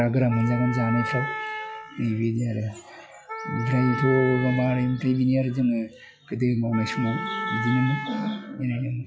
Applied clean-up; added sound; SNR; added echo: classical method log-MMSE.